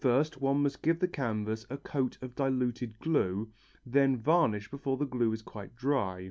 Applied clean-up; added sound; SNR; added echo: none; none; none; none.